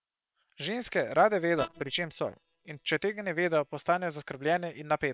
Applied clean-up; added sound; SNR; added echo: neural separator model SepFormer WHAM!.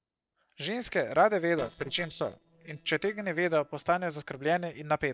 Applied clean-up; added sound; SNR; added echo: neural separator model SepFormer DNS4.